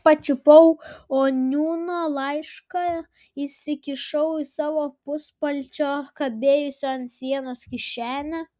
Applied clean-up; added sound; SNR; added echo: none; none; none; none.